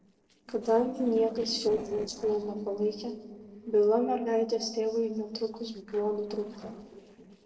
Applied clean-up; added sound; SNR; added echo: neural separator model SepFormer DNS4.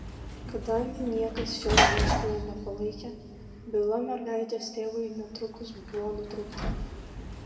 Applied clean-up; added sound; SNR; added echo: none; Sliding door / Slam; -1 dB; reverberation time 1.8 s.